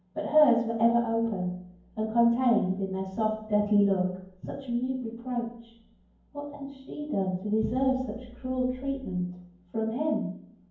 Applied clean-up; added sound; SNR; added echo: none; none; none; reverberation time 0.9 s.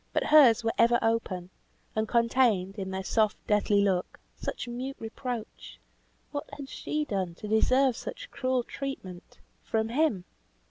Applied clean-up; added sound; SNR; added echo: none; none; none; none.